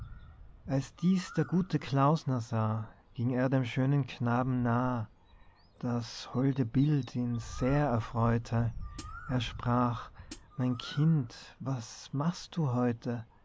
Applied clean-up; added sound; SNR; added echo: none; Bird + Hi-hat; 17 dB; none.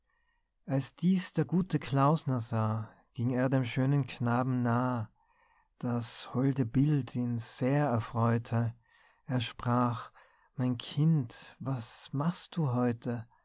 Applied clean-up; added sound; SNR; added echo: none; none; none; none.